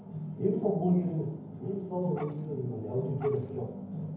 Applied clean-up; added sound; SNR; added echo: none; Dog; 18 dB; reverberation time 0.9 s.